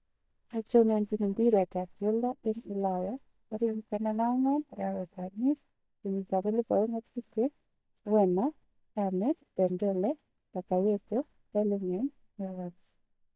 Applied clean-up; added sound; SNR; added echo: neural mask model DeepFilterNet 3.